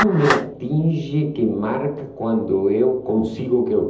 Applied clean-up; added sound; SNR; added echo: none; Clapping; 11 dB; reverberation time 1.2 s.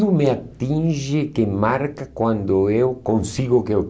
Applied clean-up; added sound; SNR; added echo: none; none; none; none.